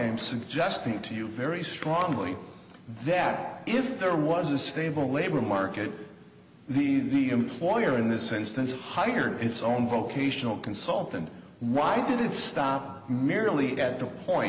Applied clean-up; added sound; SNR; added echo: none; none; none; none.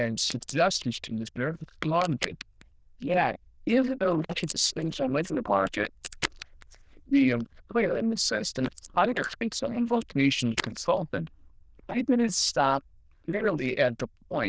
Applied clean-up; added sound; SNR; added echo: neural diffusion model UNIVERSE++.